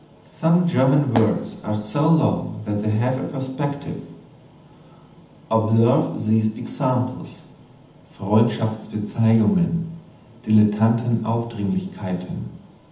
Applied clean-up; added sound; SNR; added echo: none; Fireworks; 10 dB; reverberation time 0.8 s.